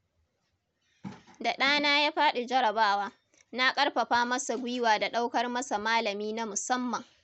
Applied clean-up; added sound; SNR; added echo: none; none; none; none.